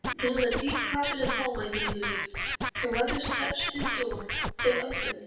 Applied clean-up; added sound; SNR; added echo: none; Scratching (performance technique); 1 dB; reverberation time 0.9 s.